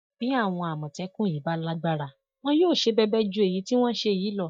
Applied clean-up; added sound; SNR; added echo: neural mask model DeepFilterNet 3.